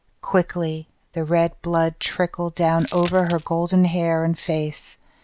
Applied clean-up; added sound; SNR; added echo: none; Coin (dropping); 9 dB; none.